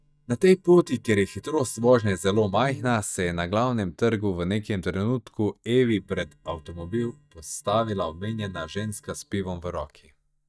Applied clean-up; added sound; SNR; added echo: neural mask model DeepFilterNet 3.